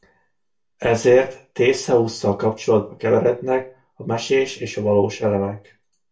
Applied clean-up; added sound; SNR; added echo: none; none; none; reverberation time 0.2 s.